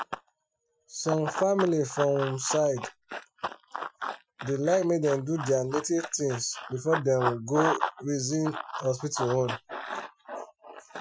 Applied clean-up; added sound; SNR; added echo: classical method Wiener filter.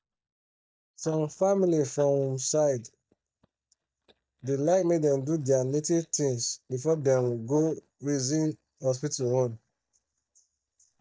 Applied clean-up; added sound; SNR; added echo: neural mask model DeepFilterNet 3.